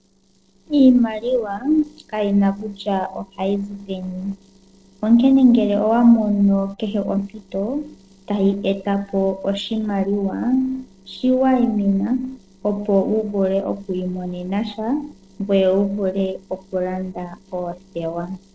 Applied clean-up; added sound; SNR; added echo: neural separator model SepFormer DNS4.